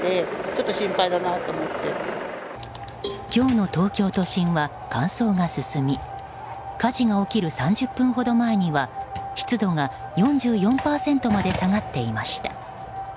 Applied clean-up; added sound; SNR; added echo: none; Cowbell; 18 dB; none.